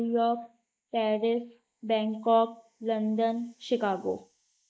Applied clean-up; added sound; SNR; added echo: neural mask model Resemble Enhance denoiser.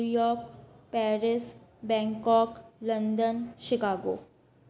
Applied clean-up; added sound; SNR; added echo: none; none; none; none.